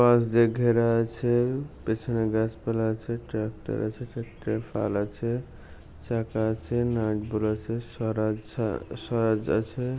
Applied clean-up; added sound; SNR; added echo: none; none; none; none.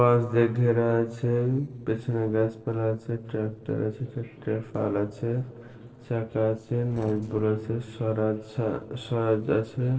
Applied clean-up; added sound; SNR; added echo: neural separator model SepFormer DNS4.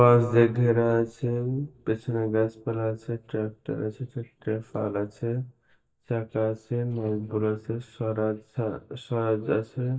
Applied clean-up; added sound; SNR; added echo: neural mask model DeepFilterNet 3.